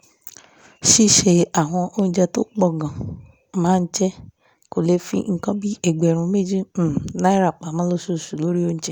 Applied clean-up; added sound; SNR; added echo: none; none; none; none.